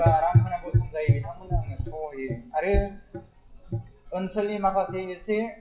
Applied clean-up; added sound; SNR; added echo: classical method WPE with log-MMSE.